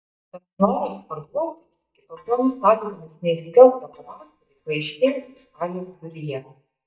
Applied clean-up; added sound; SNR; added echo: neural mask model DeepFilterNet 3.